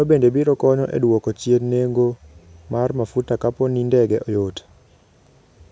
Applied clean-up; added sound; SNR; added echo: none; none; none; none.